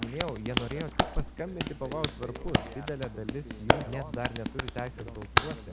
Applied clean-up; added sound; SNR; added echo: none; Hands; -4 dB; none.